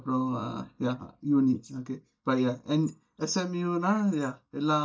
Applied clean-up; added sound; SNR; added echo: neural mask model DeepFilterNet 3.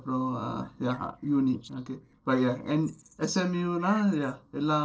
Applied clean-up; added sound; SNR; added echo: neural separator model SepFormer DNS4.